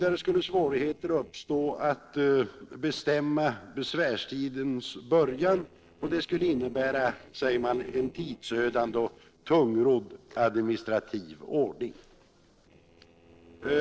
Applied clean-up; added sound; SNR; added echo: neural separator model SepFormer DNS4.